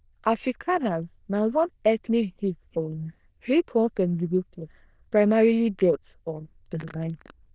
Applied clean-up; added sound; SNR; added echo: neural diffusion model UNIVERSE++.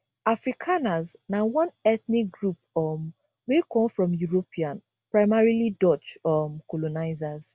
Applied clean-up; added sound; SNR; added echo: none; none; none; none.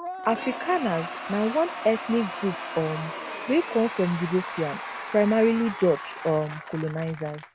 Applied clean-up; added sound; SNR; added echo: none; Applause / Crowd / Cheering; 10 dB; none.